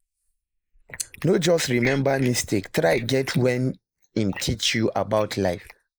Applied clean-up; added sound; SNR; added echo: neural mask model Resemble Enhance denoiser.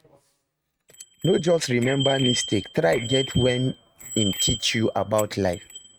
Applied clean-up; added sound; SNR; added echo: neural mask model RNNoise.